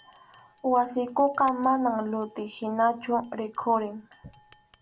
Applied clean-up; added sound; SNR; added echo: none; Chink, clink; 18 dB; none.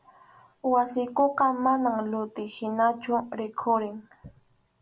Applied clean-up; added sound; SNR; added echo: none; none; none; none.